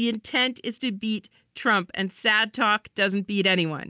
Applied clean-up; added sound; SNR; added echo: none; none; none; none.